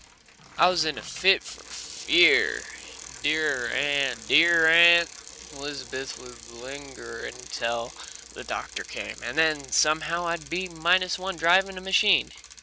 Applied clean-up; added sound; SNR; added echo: none; Bicycle; 17 dB; none.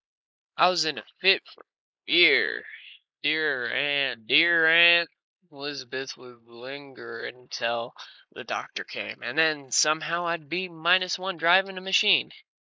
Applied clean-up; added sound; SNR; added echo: neural mask model Resemble Enhance denoiser.